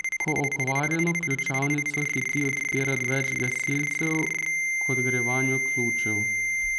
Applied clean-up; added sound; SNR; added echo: none; Ringtone; -3 dB; none.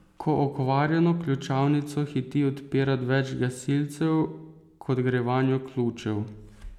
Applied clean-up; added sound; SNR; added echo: none; none; none; none.